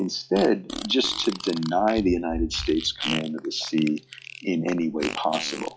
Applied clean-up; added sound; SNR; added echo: classical method log-MMSE.